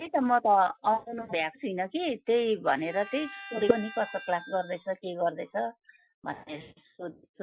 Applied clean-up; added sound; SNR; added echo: classical method Wiener filter.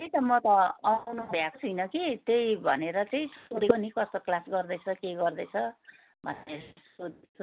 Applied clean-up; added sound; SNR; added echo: none; none; none; none.